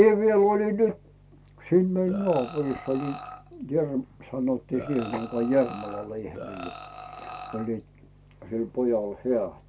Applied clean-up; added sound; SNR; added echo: none; Burping, eructation; 14 dB; none.